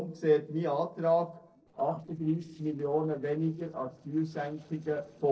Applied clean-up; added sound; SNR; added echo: neural separator model SepFormer DNS4.